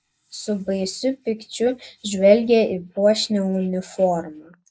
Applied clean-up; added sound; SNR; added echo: neural mask model Resemble Enhance denoiser.